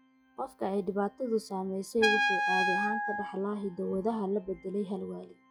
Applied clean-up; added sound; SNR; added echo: classical method log-MMSE.